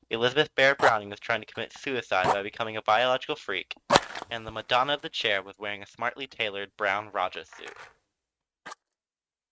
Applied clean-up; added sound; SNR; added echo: neural mask model RNNoise.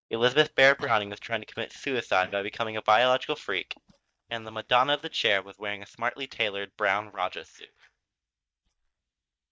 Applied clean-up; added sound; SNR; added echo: neural mask model DeepFilterNet 3.